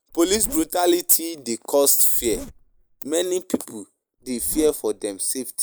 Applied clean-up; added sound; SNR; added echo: neural mask model Resemble Enhance denoiser.